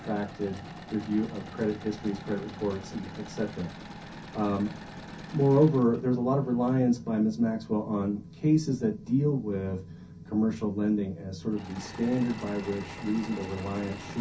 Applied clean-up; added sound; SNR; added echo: none; Engine / Mechanisms; 17 dB; reverberation time 0.3 s.